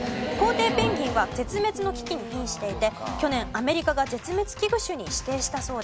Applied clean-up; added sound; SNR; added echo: none; Thunder; 16 dB; none.